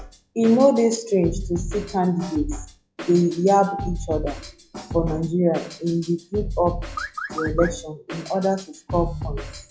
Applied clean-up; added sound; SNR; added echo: classical method log-MMSE.